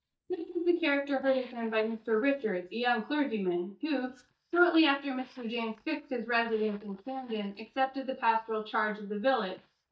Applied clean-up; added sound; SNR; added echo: neural mask model DeepFilterNet 3.